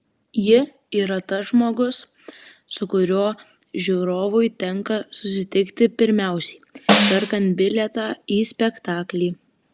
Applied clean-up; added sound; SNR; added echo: none; Snare drum; -1 dB; none.